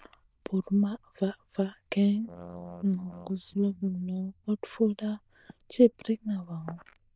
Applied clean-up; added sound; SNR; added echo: neural diffusion model UNIVERSE++.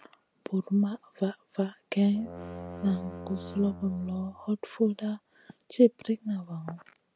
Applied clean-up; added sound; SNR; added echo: none; Brass instrument; 13 dB; none.